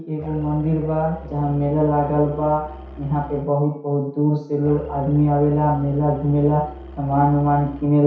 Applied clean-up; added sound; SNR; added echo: none; Musical instrument; 17 dB; reverberation time 0.6 s.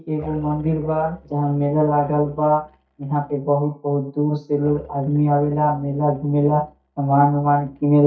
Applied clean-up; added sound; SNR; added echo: neural mask model DeepFilterNet 3.